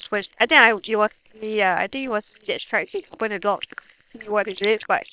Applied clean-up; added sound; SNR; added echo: neural separator model SepFormer WHAM!.